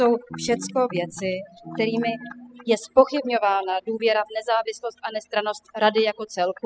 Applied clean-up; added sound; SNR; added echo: classical method spectral subtraction.